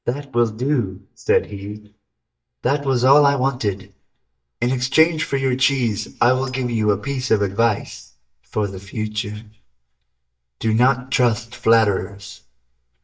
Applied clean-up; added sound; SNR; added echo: neural mask model DeepFilterNet 3.